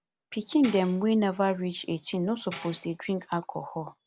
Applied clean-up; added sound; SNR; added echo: none; Tambourine; 6 dB; none.